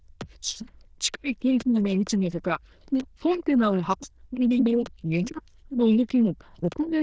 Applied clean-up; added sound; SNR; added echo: neural diffusion model UNIVERSE++.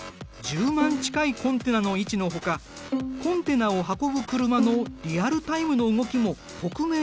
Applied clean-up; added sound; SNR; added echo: none; Bowed string instrument; 10 dB; none.